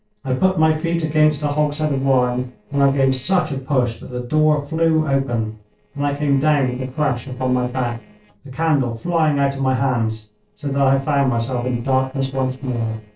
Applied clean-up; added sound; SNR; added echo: neural separator model SepFormer DNS4.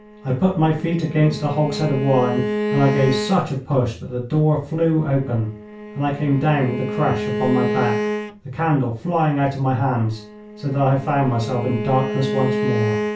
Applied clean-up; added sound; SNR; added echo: none; Bowed string instrument; 6 dB; reverberation time 0.3 s.